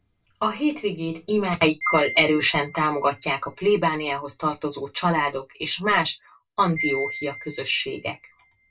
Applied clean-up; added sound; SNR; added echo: none; Wind chime; 13 dB; reverberation time 0.2 s.